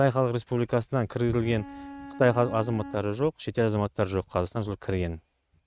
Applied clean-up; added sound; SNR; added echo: neural mask model RNNoise.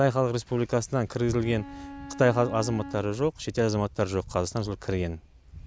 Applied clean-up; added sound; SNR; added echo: none; Bowed string instrument; 14 dB; none.